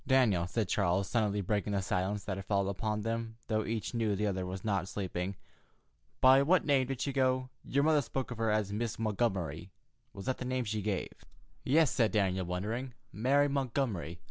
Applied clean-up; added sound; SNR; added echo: none; none; none; none.